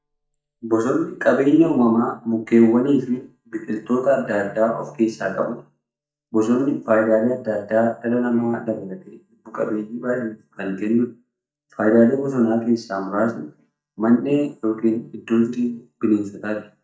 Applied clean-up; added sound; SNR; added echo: neural mask model DeepFilterNet 3.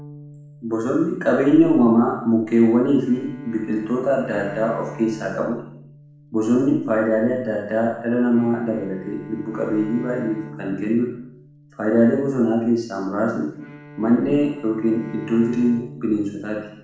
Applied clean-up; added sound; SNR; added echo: none; Bowed string instrument; 19 dB; reverberation time 0.7 s.